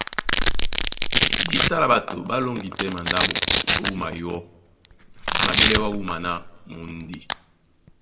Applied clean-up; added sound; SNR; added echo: none; Domestic sounds, home sounds; -4 dB; reverberation time 0.9 s.